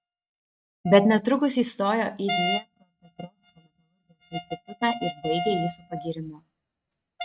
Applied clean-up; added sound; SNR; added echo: neural mask model RNNoise.